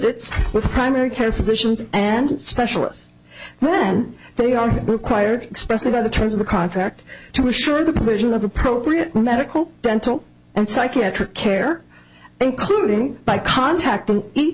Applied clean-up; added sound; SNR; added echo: none; none; none; none.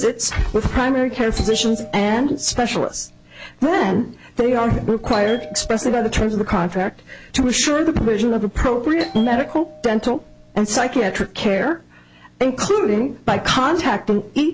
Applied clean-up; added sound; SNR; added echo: none; Bell; 19 dB; none.